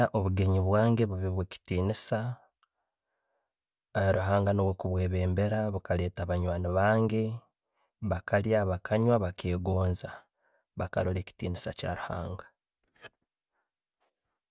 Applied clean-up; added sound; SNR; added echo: none; none; none; none.